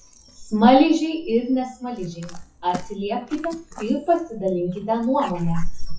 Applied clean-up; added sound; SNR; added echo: classical method WPE with log-MMSE.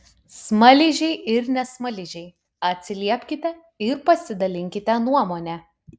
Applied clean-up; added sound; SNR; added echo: none; none; none; none.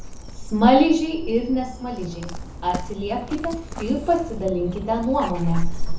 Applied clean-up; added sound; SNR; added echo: none; Dog; 4 dB; reverberation time 0.6 s.